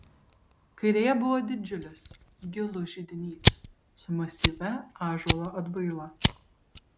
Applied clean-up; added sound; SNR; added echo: none; Fire; -1 dB; none.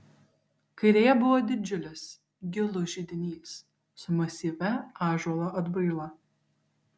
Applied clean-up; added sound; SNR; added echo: none; none; none; none.